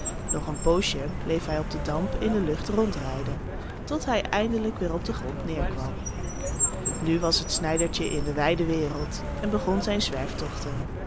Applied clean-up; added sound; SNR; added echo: none; Car; 2 dB; none.